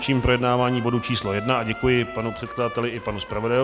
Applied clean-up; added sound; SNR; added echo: none; Trumpet; 14 dB; none.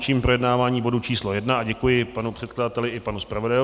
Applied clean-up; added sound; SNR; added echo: none; none; none; none.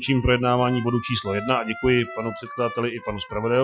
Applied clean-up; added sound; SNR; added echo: classical method Wiener filter.